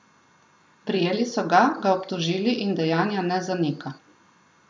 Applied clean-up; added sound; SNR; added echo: none; none; none; none.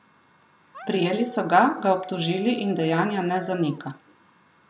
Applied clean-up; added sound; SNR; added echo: none; Dog; 16 dB; none.